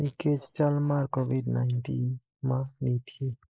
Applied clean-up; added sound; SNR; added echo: neural mask model Resemble Enhance denoiser.